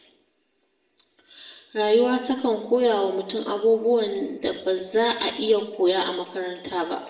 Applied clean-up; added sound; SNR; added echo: none; none; none; reverberation time 0.7 s.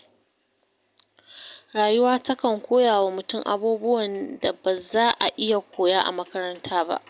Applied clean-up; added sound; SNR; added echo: none; none; none; none.